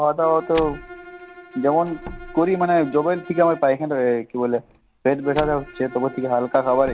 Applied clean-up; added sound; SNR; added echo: none; Bowed string instrument + Slam; 17 dB; none.